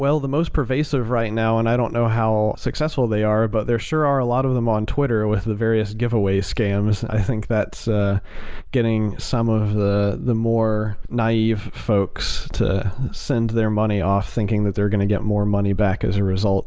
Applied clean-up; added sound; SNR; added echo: none; none; none; none.